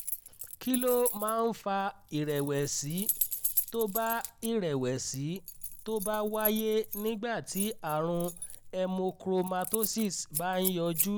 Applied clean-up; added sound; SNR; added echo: none; Keys jangling; 6 dB; none.